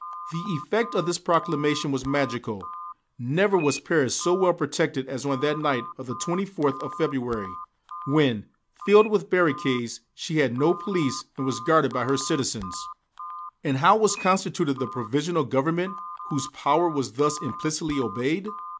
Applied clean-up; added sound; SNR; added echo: none; Telephone; 14 dB; none.